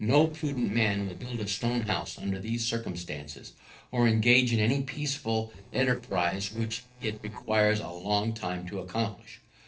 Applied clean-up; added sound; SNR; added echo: neural separator model SepFormer DNS4.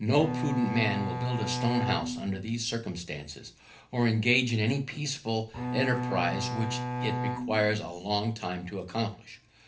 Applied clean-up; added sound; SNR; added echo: none; Bowed string instrument; 3 dB; reverberation time 0.3 s.